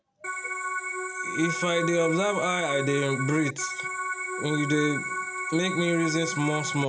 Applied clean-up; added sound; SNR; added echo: none; Organ; 4 dB; none.